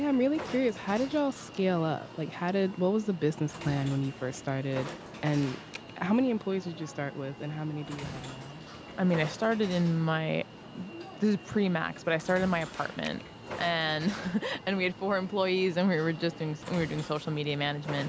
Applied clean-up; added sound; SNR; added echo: none; Alarm + Train; 13 dB; none.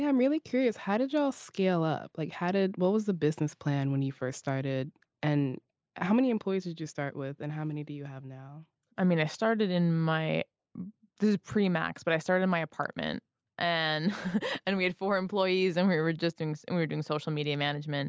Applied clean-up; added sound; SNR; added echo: none; none; none; none.